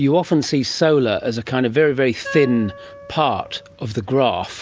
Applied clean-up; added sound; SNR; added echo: none; Wind instrument, woodwind instrument; 17 dB; none.